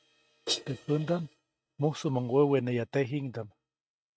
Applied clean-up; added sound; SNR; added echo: neural mask model RNNoise.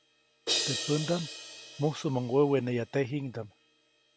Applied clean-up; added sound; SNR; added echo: none; Crash cymbal; 7 dB; none.